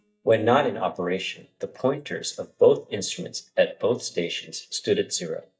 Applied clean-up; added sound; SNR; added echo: neural mask model DeepFilterNet 3.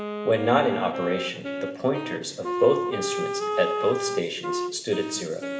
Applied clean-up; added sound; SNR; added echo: none; Wind instrument, woodwind instrument; 4 dB; reverberation time 2.5 s.